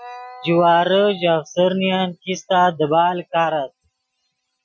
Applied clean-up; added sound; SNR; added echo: classical method Wiener filter.